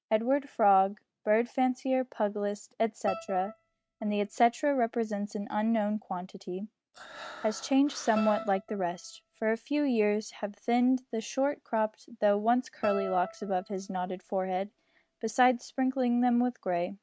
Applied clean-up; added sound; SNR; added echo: neural mask model RNNoise.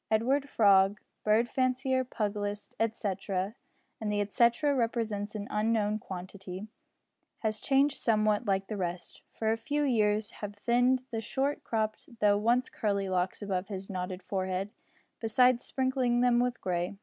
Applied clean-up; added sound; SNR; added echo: none; none; none; none.